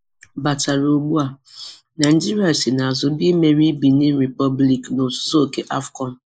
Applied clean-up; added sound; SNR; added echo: neural mask model Resemble Enhance denoiser.